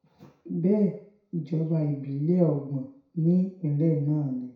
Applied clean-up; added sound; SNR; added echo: none; none; none; reverberation time 0.6 s.